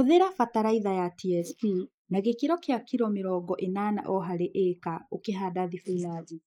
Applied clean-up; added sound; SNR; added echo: neural mask model Resemble Enhance denoiser.